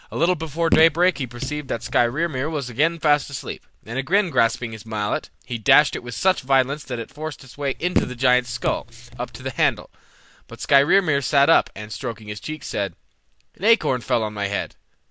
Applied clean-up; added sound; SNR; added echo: none; Raindrop / Drip; 6 dB; none.